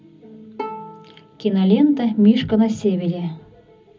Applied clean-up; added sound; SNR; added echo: none; Bowed string instrument; 19 dB; reverberation time 0.4 s.